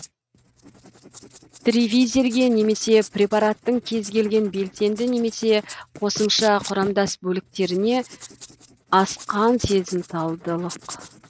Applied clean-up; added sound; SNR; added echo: neural mask model RNNoise.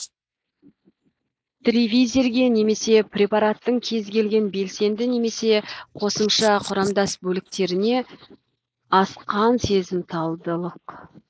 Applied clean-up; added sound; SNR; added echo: neural mask model Resemble Enhance denoiser.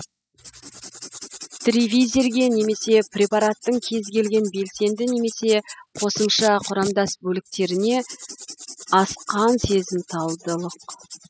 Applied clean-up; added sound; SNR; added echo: classical method spectral subtraction.